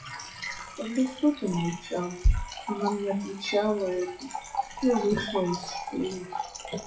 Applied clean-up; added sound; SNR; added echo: classical method WPE with log-MMSE.